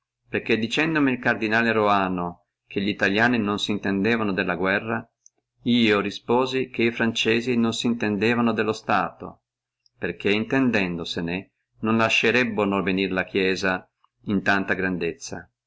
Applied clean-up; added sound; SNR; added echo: none; none; none; none.